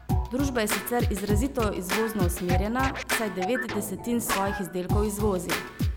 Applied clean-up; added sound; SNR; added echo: none; Scratching (performance technique); 0 dB; none.